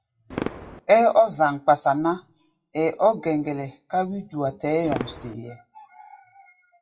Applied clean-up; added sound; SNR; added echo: classical method WPE with log-MMSE.